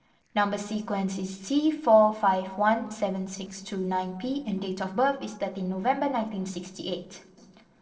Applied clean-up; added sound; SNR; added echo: neural separator model SepFormer DNS4.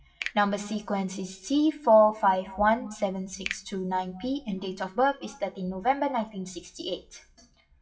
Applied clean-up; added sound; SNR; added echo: classical method WPE with log-MMSE.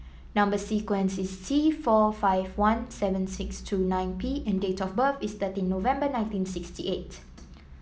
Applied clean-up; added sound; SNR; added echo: none; none; none; none.